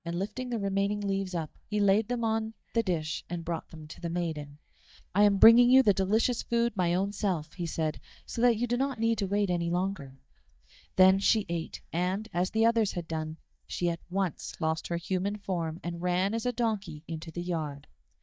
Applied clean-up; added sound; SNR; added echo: neural mask model DeepFilterNet 3.